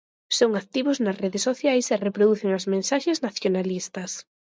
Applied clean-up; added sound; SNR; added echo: none; none; none; none.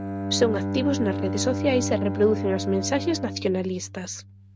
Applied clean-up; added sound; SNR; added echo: none; Bowed string instrument; 4 dB; none.